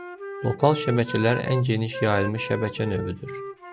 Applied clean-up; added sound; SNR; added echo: none; Wind instrument, woodwind instrument; 10 dB; none.